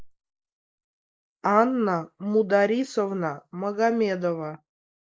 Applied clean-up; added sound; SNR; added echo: neural mask model Resemble Enhance denoiser.